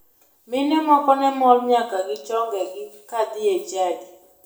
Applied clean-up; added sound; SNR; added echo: none; none; none; reverberation time 0.6 s.